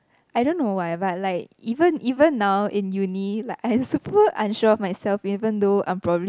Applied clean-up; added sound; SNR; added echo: none; none; none; none.